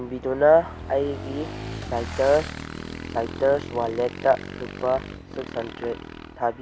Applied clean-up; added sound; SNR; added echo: none; Motorcycle / Engine; 11 dB; none.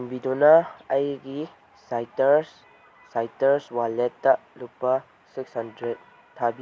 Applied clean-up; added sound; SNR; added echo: none; none; none; none.